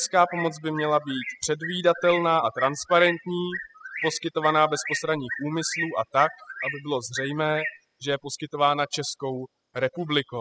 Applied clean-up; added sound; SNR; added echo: classical method spectral subtraction.